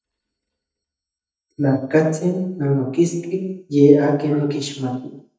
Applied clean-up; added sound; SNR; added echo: neural mask model DeepFilterNet 3.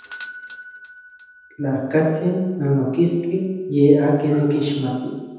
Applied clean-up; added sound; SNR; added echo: none; Bell / Doorbell; 11 dB; reverberation time 1.0 s.